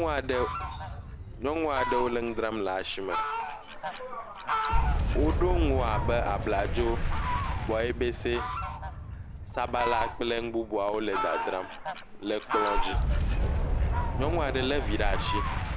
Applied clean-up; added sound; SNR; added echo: none; Boom + Fowl; -2 dB; none.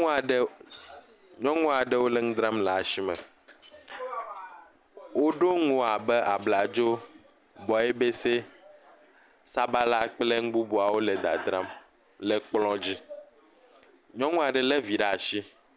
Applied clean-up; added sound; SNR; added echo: none; none; none; none.